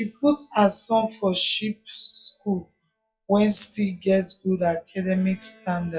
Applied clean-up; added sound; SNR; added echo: classical method WPE with log-MMSE.